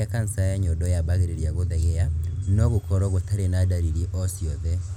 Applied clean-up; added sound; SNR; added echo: none; none; none; none.